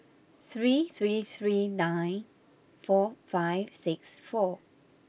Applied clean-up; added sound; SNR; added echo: none; none; none; none.